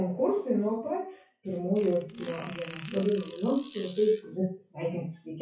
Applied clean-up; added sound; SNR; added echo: classical method WPE with log-MMSE.